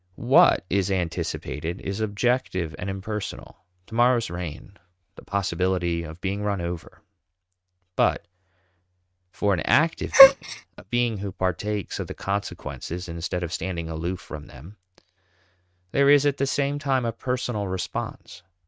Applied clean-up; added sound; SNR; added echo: neural mask model RNNoise.